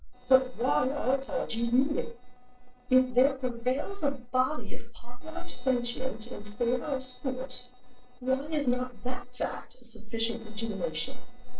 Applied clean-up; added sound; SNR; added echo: neural separator model SepFormer DNS4.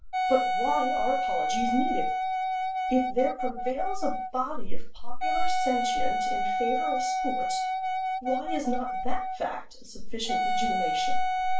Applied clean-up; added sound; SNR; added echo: none; Wind instrument, woodwind instrument; 2 dB; reverberation time 0.3 s.